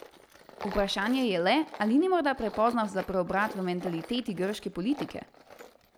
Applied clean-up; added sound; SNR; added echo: none; Tools; 17 dB; none.